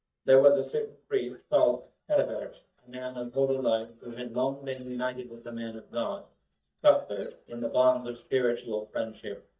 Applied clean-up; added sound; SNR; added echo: neural mask model DeepFilterNet 3.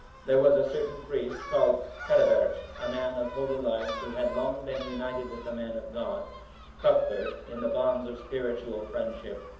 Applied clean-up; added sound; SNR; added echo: none; Gull, seagull; 16 dB; reverberation time 0.8 s.